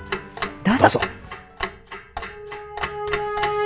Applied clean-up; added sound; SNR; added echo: none; Clock; 7 dB; none.